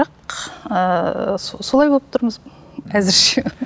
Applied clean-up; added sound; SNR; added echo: none; none; none; none.